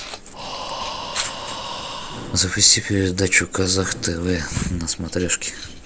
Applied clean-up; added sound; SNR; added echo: none; Breathing + Keys jangling; 11 dB; none.